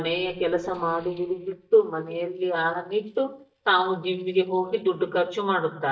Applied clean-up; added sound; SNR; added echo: neural mask model DeepFilterNet 3.